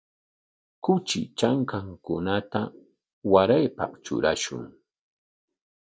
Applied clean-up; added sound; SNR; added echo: none; none; none; none.